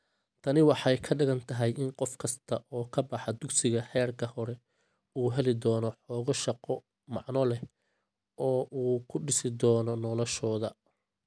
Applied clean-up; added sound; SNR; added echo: none; none; none; none.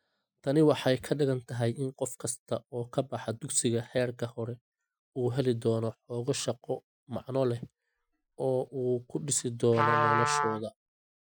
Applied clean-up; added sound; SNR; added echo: classical method Wiener filter.